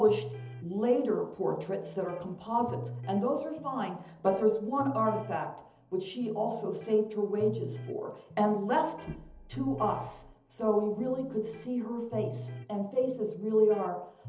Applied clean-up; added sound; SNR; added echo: none; Electric guitar; 14 dB; reverberation time 1.2 s.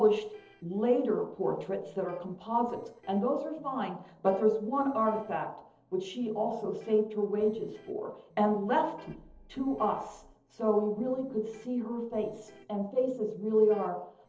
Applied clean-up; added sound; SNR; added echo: neural separator model SepFormer DNS4.